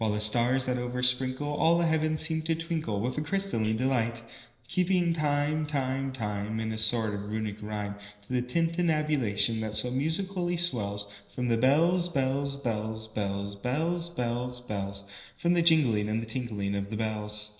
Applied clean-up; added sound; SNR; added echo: neural separator model SepFormer DNS4.